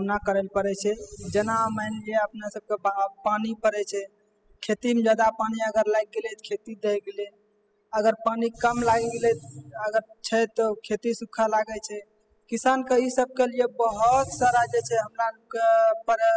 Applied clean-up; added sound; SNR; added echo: classical method spectral subtraction.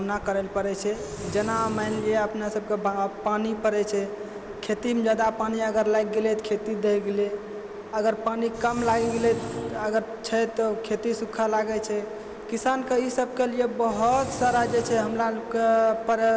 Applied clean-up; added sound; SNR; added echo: none; Engine; 11 dB; none.